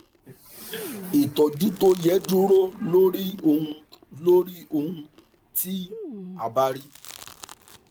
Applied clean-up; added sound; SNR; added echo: none; Chewing, mastication; 20 dB; none.